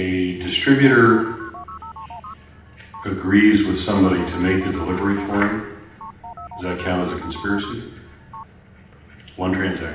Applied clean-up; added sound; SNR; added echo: none; Telephone; 16 dB; reverberation time 0.9 s.